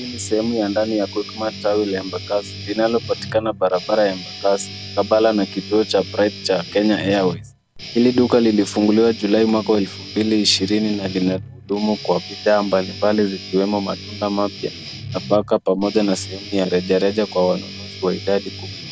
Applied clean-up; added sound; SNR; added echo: none; Guitar; 13 dB; none.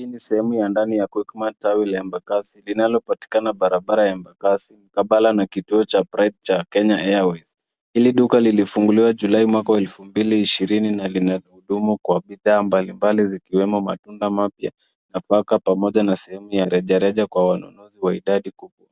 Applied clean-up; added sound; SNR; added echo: none; none; none; none.